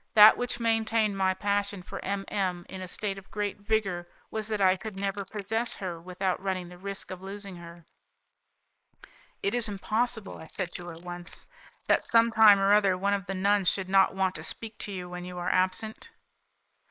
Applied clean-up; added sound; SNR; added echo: neural mask model Resemble Enhance denoiser.